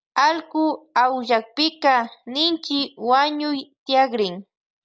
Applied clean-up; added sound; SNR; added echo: none; none; none; none.